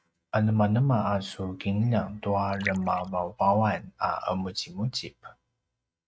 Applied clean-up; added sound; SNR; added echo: neural mask model RNNoise.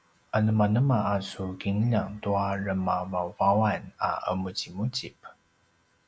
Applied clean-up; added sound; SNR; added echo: none; none; none; none.